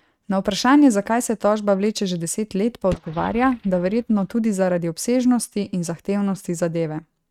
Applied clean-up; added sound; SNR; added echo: neural mask model RNNoise.